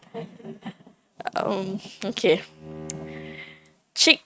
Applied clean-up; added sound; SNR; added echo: neural mask model RNNoise.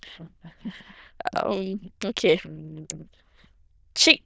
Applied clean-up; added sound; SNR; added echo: neural diffusion model UNIVERSE++.